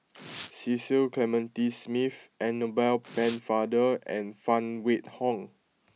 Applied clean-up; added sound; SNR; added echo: none; Domestic sounds, home sounds; 20 dB; none.